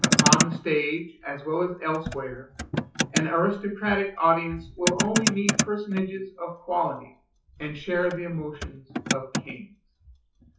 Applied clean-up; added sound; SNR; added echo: classical method WPE with log-MMSE.